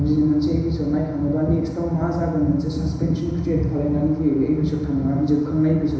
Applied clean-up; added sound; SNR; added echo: none; none; none; reverberation time 1.0 s.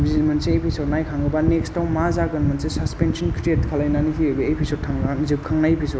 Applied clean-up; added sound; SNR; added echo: none; none; none; none.